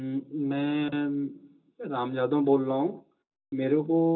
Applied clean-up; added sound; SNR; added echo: none; none; none; reverberation time 0.2 s.